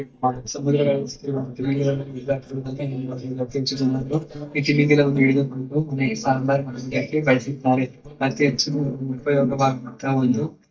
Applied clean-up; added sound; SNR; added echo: neural mask model DeepFilterNet 3.